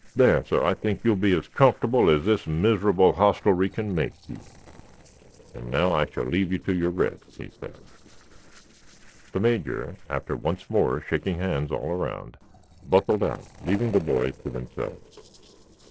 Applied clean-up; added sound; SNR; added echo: neural separator model SepFormer DNS4.